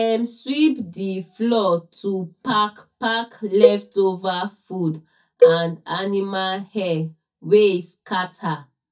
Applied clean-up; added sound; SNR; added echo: neural mask model DeepFilterNet 3.